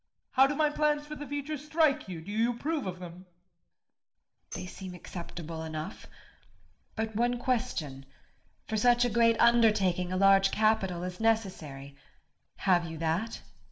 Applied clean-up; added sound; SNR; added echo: none; Tambourine; 20 dB; reverberation time 0.6 s.